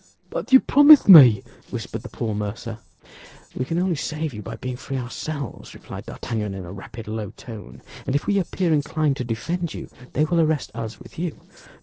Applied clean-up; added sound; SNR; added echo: neural separator model SepFormer DNS4.